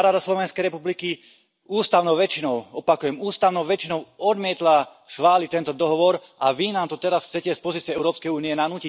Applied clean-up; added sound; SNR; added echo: none; none; none; none.